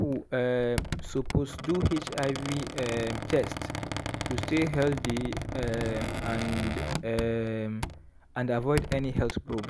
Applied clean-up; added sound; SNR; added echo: none; Squeak; 5 dB; none.